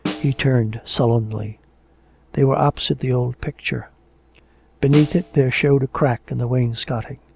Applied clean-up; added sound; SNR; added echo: none; Snare drum; 15 dB; none.